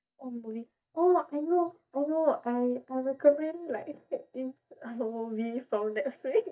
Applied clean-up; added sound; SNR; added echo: neural mask model DeepFilterNet 3.